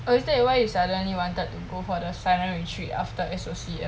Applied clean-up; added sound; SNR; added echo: none; none; none; none.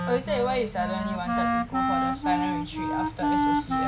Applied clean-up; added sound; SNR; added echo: none; Wind instrument, woodwind instrument; -3 dB; none.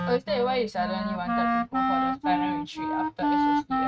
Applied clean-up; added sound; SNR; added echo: neural mask model RNNoise.